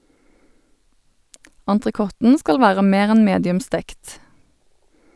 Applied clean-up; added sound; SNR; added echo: none; none; none; none.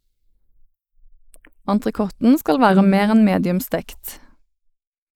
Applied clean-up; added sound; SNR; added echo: neural mask model Resemble Enhance denoiser.